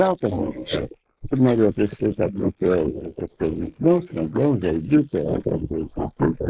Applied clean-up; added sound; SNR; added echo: neural mask model Resemble Enhance denoiser.